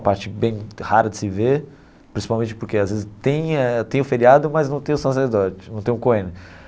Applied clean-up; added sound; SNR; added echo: none; none; none; none.